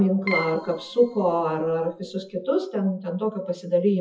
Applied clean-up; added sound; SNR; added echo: classical method WPE with log-MMSE.